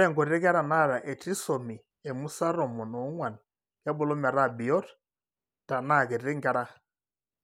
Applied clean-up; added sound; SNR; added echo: none; none; none; none.